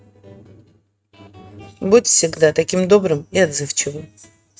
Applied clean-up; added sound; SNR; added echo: neural mask model RNNoise.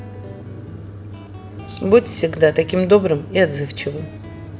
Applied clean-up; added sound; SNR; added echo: none; Guitar; 19 dB; none.